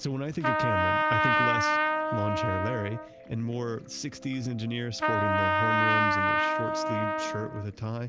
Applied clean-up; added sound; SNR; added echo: none; Trumpet; -5 dB; none.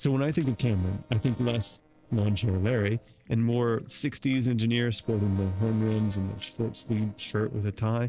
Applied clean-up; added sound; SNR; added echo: neural separator model SepFormer DNS4.